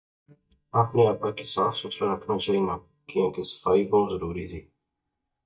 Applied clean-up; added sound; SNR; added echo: neural mask model DeepFilterNet 3.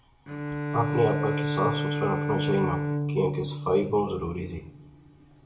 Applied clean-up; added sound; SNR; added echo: none; Bowed string instrument; 2 dB; reverberation time 0.6 s.